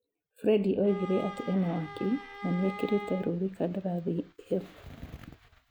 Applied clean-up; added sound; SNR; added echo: none; Bowed string instrument; 13 dB; none.